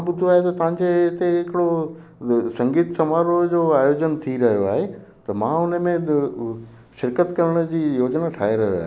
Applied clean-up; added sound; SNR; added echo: none; none; none; none.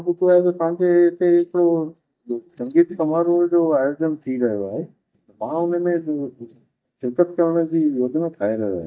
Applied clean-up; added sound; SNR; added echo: neural mask model DeepFilterNet 3.